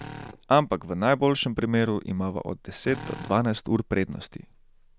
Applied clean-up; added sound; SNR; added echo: none; Drill; 18 dB; none.